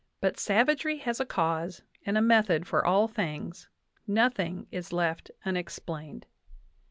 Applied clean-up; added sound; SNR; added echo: none; none; none; none.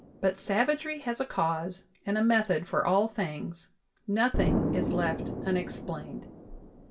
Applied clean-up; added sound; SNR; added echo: none; Explosion; 6 dB; reverberation time 0.2 s.